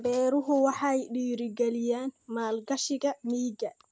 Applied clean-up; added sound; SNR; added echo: none; none; none; none.